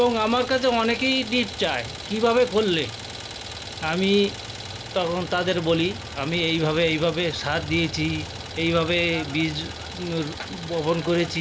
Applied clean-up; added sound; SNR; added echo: none; Idling; 11 dB; none.